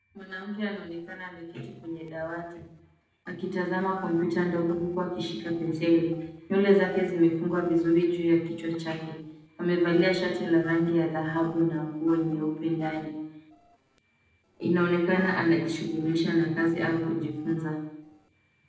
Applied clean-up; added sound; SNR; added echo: neural separator model SepFormer DNS4.